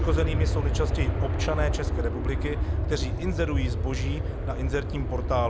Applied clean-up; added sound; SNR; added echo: none; Aircraft; -5 dB; none.